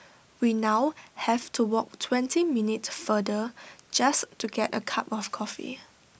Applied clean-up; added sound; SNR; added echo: none; none; none; none.